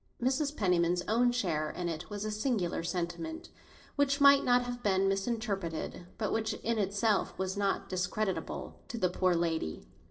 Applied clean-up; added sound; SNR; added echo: none; none; none; reverberation time 0.5 s.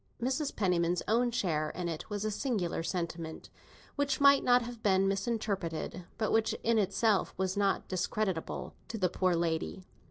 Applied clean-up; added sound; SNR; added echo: none; none; none; none.